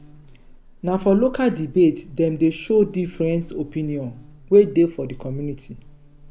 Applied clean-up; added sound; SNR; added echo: none; Buzz; 20 dB; none.